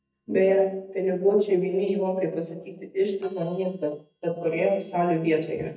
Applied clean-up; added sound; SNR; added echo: neural mask model DeepFilterNet 3.